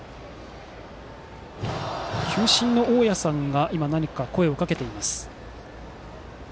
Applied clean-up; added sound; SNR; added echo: none; none; none; none.